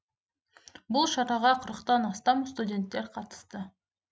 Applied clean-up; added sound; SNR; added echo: none; none; none; none.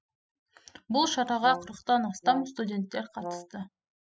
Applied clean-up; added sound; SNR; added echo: classical method spectral subtraction.